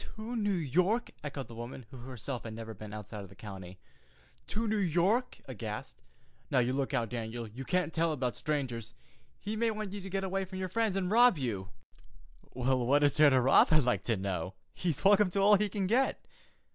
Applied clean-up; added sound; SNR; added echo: none; none; none; none.